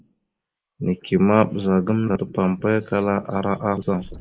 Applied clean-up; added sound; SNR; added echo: neural mask model Resemble Enhance denoiser.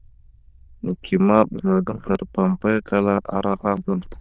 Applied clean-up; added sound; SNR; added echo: neural diffusion model UNIVERSE++.